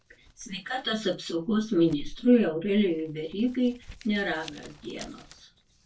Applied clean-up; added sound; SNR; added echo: none; Crumpling, crinkling; 19 dB; reverberation time 0.2 s.